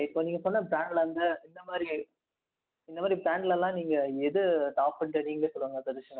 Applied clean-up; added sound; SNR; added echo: none; none; none; none.